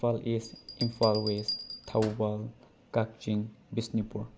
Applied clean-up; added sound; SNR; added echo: none; Bell; 12 dB; none.